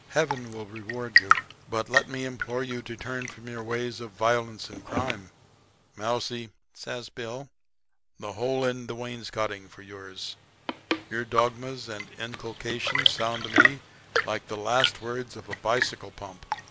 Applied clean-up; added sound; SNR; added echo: none; Tap / Fill (with liquid) / Trickle, dribble / Chirp, tweet / Engine; 0 dB; none.